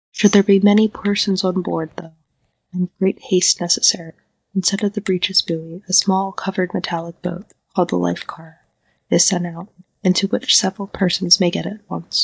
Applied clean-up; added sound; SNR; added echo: neural mask model DeepFilterNet 3.